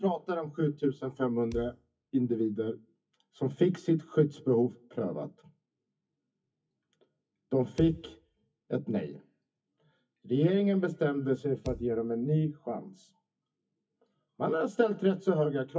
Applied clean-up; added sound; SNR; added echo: classical method WPE with log-MMSE.